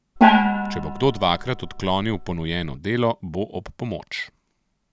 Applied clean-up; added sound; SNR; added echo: none; Gong; -4 dB; none.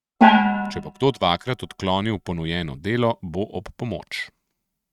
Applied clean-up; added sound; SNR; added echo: neural mask model RNNoise.